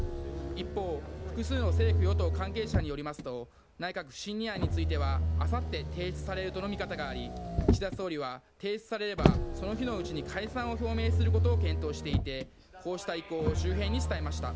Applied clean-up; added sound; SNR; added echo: none; Motor vehicle (road); -5 dB; none.